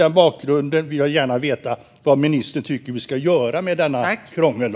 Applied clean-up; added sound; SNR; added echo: none; none; none; none.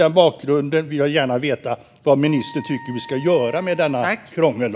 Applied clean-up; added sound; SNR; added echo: none; Wind instrument, woodwind instrument; 19 dB; none.